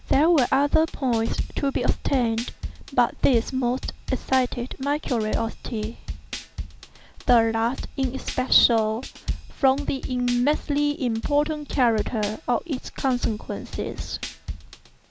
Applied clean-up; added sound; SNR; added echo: none; Drum / Drum kit; 9 dB; none.